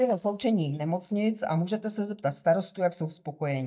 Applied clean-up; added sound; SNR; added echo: neural mask model DeepFilterNet 3.